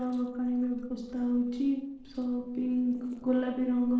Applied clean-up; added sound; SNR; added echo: neural separator model SepFormer DNS4.